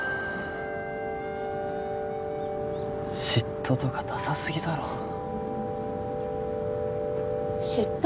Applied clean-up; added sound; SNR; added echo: none; Wind instrument, woodwind instrument; 17 dB; none.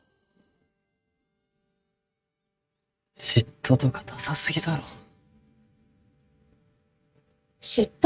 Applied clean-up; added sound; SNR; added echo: neural mask model RNNoise.